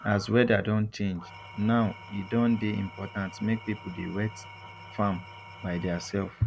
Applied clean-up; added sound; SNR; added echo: none; Engine / Tools; 17 dB; none.